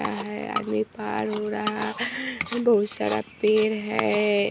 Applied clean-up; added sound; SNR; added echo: none; none; none; none.